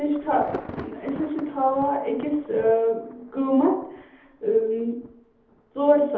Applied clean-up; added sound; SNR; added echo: none; Thunder / Traffic noise, roadway noise / Rain / Insect; 17 dB; reverberation time 0.8 s.